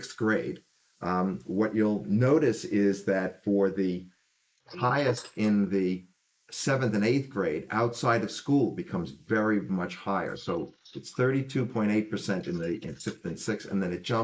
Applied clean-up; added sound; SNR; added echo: neural mask model Resemble Enhance denoiser.